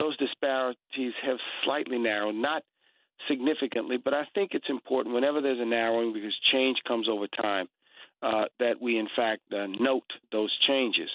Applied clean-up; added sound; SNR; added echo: none; none; none; none.